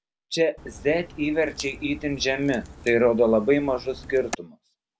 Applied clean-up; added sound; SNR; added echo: none; Crack; 17 dB; none.